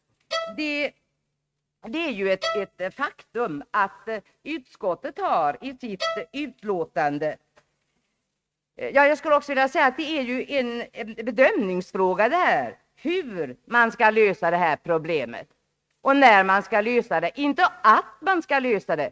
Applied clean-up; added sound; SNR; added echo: neural mask model RNNoise.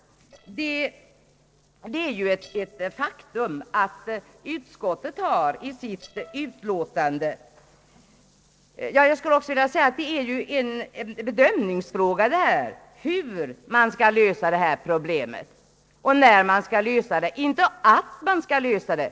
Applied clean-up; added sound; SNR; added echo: neural separator model SepFormer DNS4.